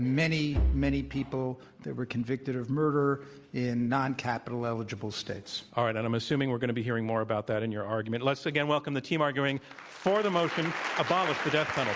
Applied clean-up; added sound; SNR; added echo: none; Bowed string instrument; 2 dB; none.